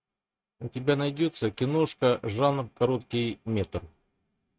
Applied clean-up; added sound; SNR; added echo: neural mask model RNNoise.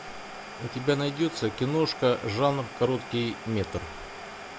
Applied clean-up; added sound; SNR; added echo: none; Domestic sounds, home sounds; 12 dB; none.